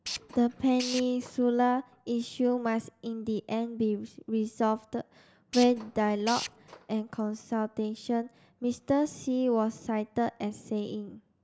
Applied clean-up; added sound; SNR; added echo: none; Tools; 12 dB; none.